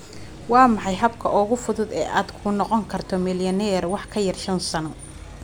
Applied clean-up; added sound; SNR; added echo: none; none; none; none.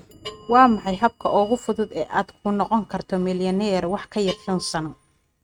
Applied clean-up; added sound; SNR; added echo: neural mask model RNNoise.